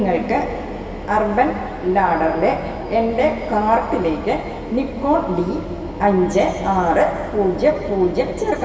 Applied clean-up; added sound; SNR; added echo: none; none; none; reverberation time 2.5 s.